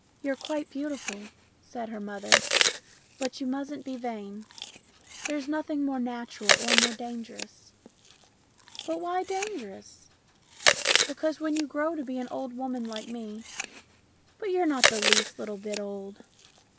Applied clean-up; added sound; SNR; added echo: none; Chewing, mastication; -2 dB; none.